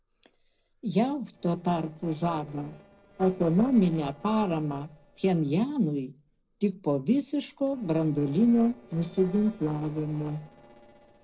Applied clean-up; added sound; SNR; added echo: neural separator model SepFormer DNS4.